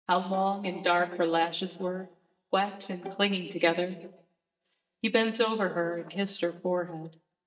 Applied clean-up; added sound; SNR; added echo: neural mask model DeepFilterNet 3.